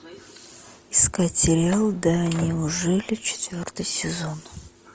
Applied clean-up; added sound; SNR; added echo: none; Slam; 17 dB; none.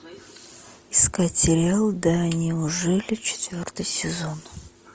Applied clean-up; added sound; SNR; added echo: none; none; none; none.